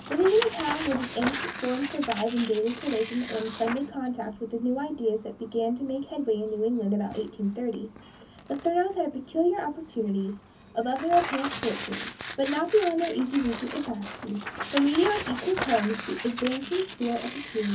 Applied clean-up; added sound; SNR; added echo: none; Tearing; 10 dB; reverberation time 0.3 s.